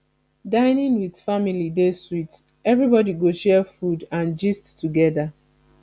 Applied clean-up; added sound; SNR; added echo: none; none; none; none.